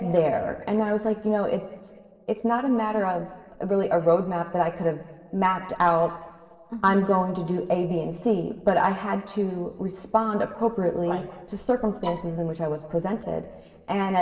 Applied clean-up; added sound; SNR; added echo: neural separator model SepFormer DNS4.